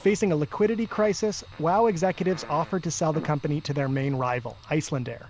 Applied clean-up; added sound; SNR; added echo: none; Fart + Fire; 20 dB; none.